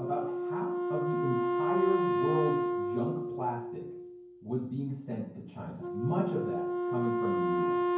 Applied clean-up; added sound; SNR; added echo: none; Wind instrument, woodwind instrument; -3 dB; reverberation time 0.9 s.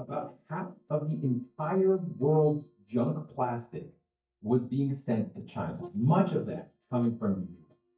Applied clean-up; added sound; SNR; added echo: neural mask model DeepFilterNet 3.